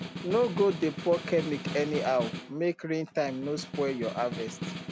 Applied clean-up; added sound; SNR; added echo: none; Snare drum; 8 dB; none.